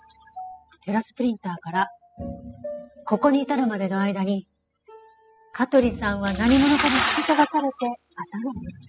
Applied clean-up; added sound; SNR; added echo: classical method spectral subtraction.